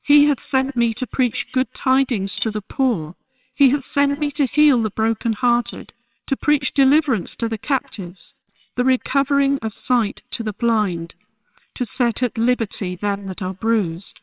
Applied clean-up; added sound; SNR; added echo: neural separator model SepFormer WHAMR!.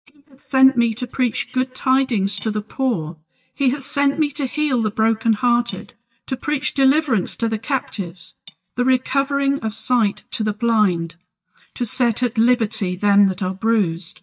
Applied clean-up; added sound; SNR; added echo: neural mask model DeepFilterNet 3.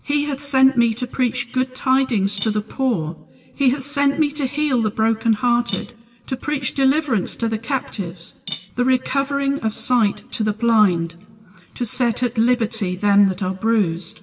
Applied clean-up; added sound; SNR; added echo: none; Cutlery, silverware / Dishes, pots, and pans; 19 dB; reverberation time 1.4 s.